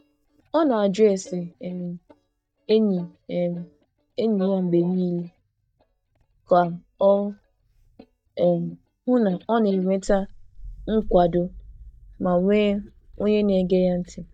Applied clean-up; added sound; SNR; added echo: neural mask model DeepFilterNet 3.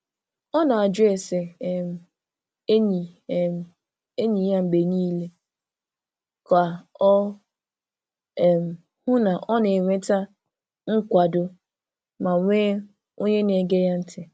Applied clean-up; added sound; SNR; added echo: none; none; none; none.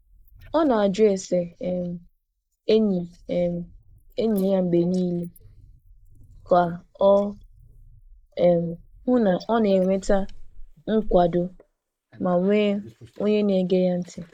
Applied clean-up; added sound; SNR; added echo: neural mask model Resemble Enhance denoiser.